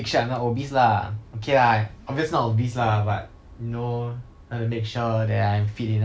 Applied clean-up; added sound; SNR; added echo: none; none; none; none.